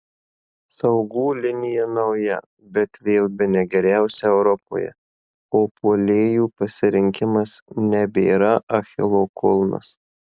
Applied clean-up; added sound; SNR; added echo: neural mask model Resemble Enhance denoiser.